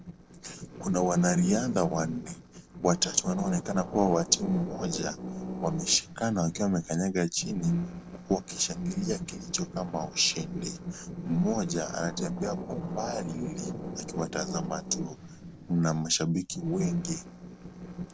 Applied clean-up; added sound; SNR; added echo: neural separator model SepFormer DNS4.